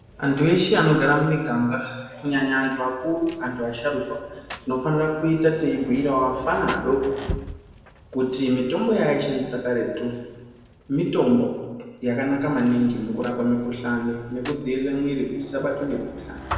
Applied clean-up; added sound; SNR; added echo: none; Rain; 18 dB; reverberation time 1.2 s.